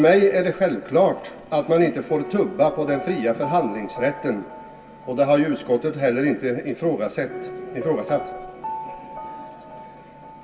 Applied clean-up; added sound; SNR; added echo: none; Piano; 14 dB; reverberation time 0.2 s.